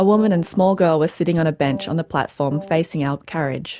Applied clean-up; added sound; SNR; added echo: none; Wind instrument, woodwind instrument; 19 dB; none.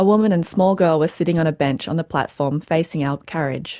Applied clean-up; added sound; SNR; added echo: none; none; none; none.